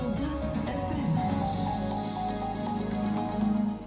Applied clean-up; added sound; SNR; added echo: none; Engine; 18 dB; reverberation time 0.5 s.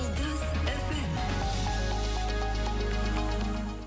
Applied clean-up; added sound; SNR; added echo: none; none; none; none.